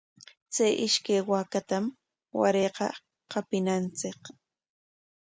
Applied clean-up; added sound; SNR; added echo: none; none; none; none.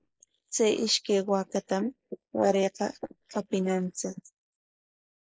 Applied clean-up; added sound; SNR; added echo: neural mask model Resemble Enhance denoiser.